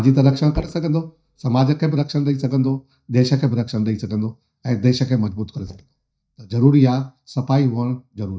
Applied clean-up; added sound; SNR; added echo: neural mask model DeepFilterNet 3.